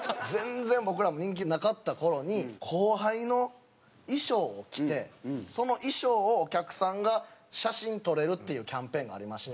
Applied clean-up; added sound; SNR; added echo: none; none; none; none.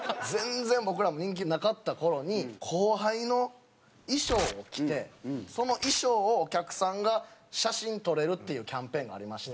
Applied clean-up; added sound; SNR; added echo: none; Tearing; 13 dB; none.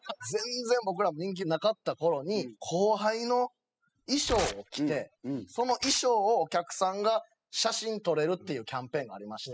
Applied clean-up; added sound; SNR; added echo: classical method spectral subtraction.